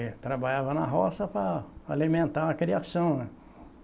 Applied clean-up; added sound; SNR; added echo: none; none; none; none.